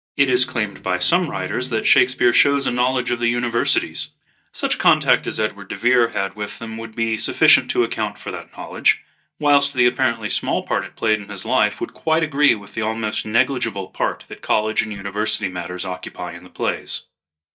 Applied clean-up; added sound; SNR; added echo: neural mask model DeepFilterNet 3.